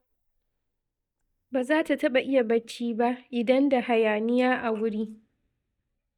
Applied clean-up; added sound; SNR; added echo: neural mask model DeepFilterNet 3.